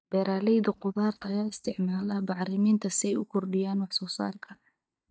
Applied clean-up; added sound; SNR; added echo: neural mask model DeepFilterNet 3.